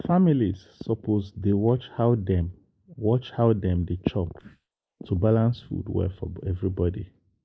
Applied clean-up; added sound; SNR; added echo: neural mask model Resemble Enhance denoiser.